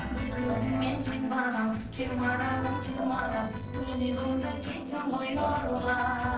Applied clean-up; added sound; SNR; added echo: neural separator model SepFormer DNS4.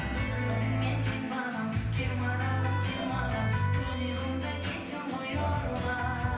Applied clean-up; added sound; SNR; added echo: none; Burping, eructation; 11 dB; reverberation time 0.9 s.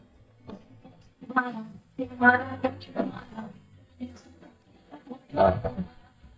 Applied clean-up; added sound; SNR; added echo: neural mask model DeepFilterNet 3.